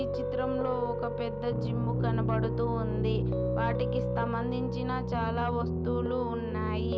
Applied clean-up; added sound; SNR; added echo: none; Piano; -3 dB; none.